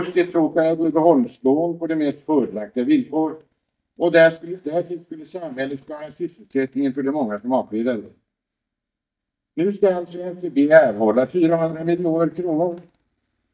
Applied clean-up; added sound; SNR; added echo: neural mask model DeepFilterNet 3.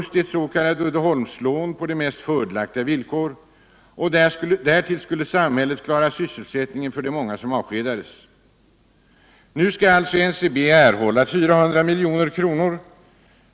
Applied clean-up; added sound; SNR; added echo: none; none; none; none.